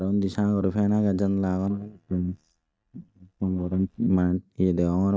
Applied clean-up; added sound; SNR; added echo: neural mask model DeepFilterNet 3.